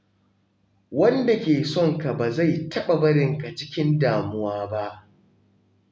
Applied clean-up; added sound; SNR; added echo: none; none; none; none.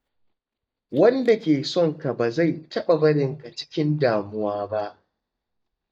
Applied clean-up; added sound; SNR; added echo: neural mask model DeepFilterNet 3.